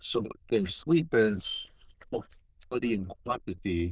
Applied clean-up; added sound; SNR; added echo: neural diffusion model UNIVERSE++.